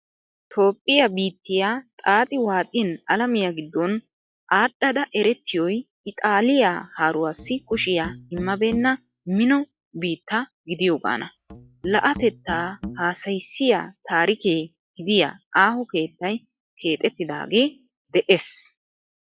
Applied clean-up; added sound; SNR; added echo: classical method log-MMSE.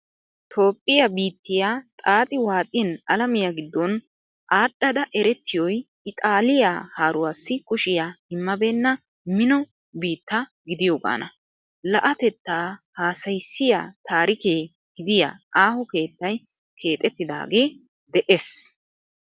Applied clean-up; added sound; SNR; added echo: none; none; none; none.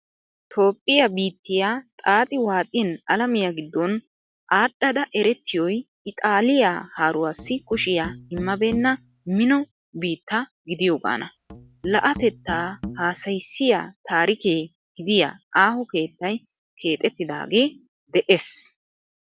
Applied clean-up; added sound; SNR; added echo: none; Musical instrument; 16 dB; none.